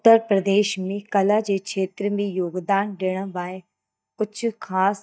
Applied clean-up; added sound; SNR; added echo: neural mask model DeepFilterNet 3.